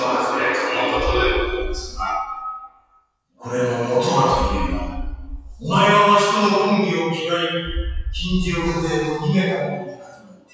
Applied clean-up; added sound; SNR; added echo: classical method WPE with log-MMSE.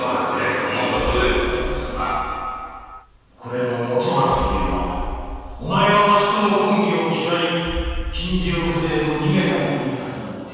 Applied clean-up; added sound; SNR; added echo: none; Boom; 9 dB; reverberation time 2.1 s.